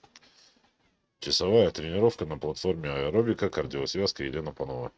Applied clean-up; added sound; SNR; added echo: neural mask model RNNoise.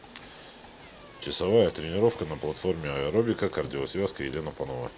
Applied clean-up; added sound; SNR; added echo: none; Train + Squeak / Wood; 20 dB; none.